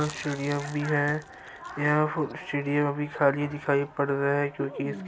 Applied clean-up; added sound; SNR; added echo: none; Chewing, mastication; 18 dB; none.